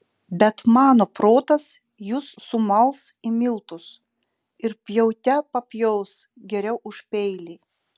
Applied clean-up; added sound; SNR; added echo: none; none; none; none.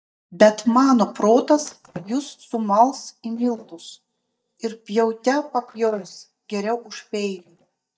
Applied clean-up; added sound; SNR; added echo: neural mask model DeepFilterNet 3.